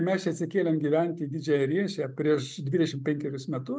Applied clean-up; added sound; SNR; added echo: none; none; none; none.